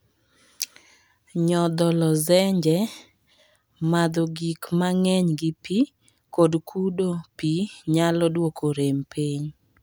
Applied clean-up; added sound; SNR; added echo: none; none; none; none.